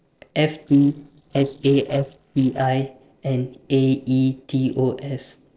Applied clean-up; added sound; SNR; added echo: neural separator model SepFormer DNS4.